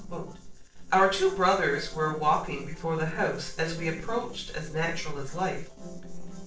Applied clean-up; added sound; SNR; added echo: neural separator model SepFormer DNS4.